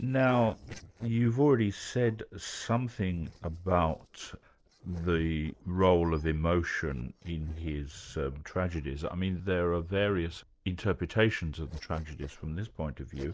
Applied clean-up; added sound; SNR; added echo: neural separator model SepFormer DNS4.